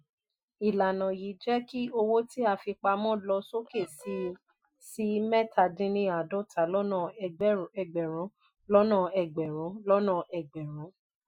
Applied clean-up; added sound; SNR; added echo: classical method Wiener filter.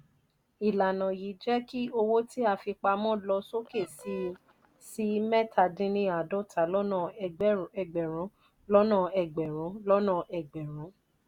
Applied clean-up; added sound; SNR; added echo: none; Fowl; 19 dB; none.